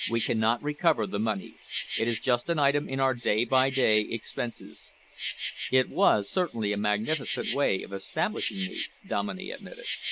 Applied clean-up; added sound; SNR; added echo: neural mask model Resemble Enhance denoiser.